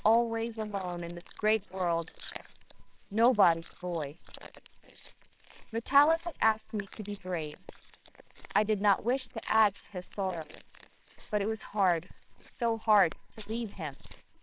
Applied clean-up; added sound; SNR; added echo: neural separator model SepFormer WHAMR!.